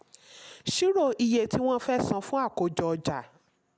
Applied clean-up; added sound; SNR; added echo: none; none; none; none.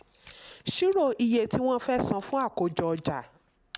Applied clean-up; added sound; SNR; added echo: none; Camera; 19 dB; none.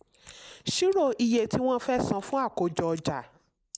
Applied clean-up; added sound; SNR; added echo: neural mask model Resemble Enhance denoiser.